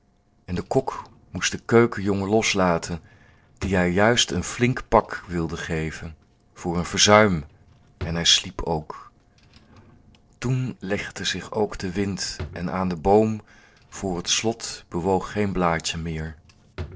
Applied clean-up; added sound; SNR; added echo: neural separator model SepFormer DNS4.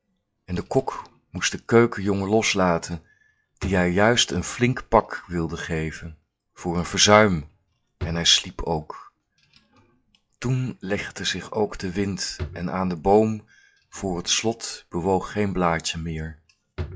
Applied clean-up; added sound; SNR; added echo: classical method log-MMSE.